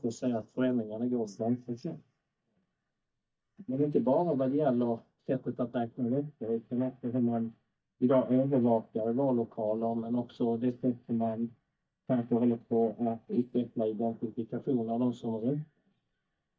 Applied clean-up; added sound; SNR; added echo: neural mask model DeepFilterNet 3.